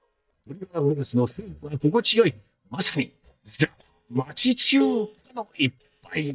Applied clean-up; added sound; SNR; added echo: neural mask model DeepFilterNet 3.